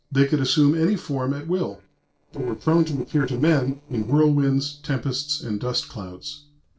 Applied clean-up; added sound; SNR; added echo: neural separator model SepFormer DNS4.